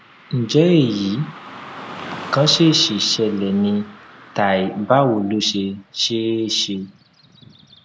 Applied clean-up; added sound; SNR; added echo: none; Car passing by / Traffic noise, roadway noise; 18 dB; none.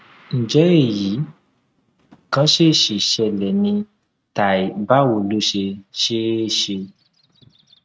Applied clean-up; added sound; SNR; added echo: neural mask model RNNoise.